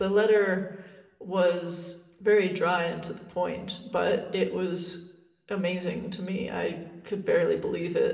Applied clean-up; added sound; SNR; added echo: none; none; none; reverberation time 0.8 s.